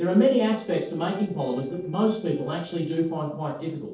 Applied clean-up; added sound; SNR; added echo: neural separator model SepFormer DNS4.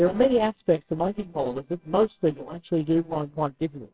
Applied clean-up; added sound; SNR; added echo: neural separator model SepFormer WHAMR!.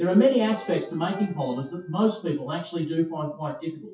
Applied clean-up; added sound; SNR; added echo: classical method WPE with log-MMSE.